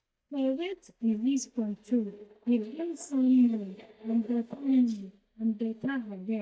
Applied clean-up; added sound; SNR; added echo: neural mask model DeepFilterNet 3.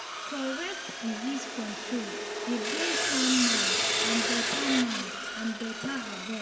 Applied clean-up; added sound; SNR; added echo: none; Sawing; -2 dB; reverberation time 1.0 s.